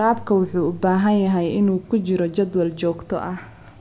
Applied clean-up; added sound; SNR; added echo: none; none; none; none.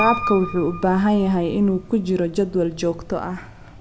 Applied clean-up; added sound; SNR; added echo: none; Piano; 10 dB; none.